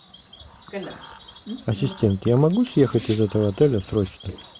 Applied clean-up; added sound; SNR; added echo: none; Bicycle + Cricket / Frog; 16 dB; none.